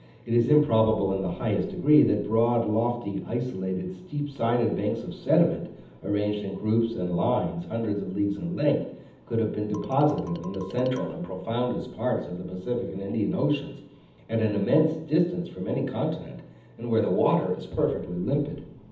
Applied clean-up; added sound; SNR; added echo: none; Marimba, xylophone; 19 dB; reverberation time 0.8 s.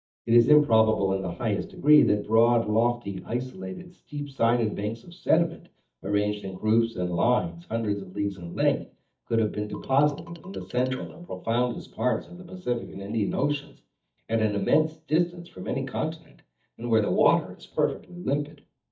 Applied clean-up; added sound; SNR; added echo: neural mask model DeepFilterNet 3.